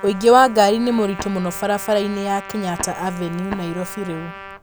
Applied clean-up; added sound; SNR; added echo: none; Trumpet + Tap; 15 dB; none.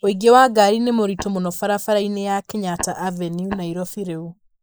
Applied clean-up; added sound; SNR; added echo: neural mask model Resemble Enhance denoiser.